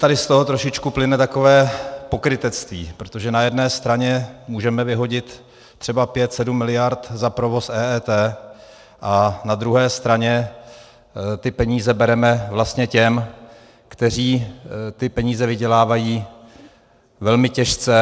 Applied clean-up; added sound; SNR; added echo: none; none; none; none.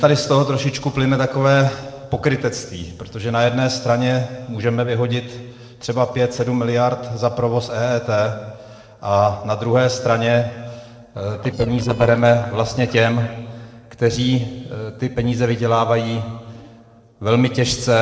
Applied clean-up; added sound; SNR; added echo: neural separator model SepFormer DNS4.